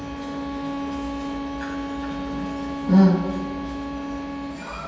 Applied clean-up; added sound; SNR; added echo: none; Bowed string instrument; 5 dB; reverberation time 1.2 s.